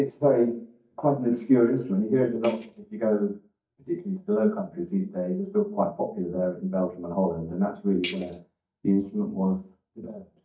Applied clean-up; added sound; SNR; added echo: neural mask model DeepFilterNet 3.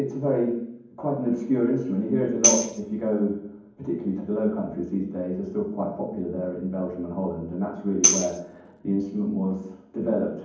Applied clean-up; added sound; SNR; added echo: none; Tambourine; -1 dB; reverberation time 1.2 s.